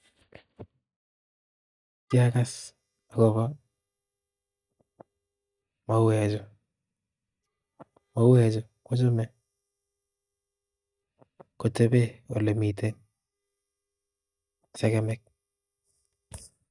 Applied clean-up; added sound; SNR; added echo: neural mask model DeepFilterNet 3.